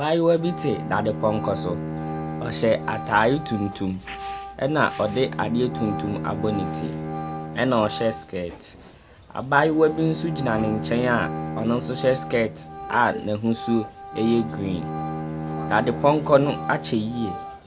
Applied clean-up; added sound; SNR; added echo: none; Organ + Bowed string instrument; 8 dB; none.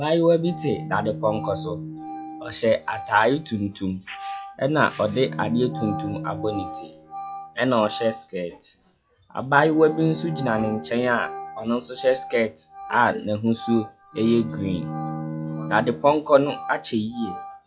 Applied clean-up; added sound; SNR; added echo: classical method log-MMSE.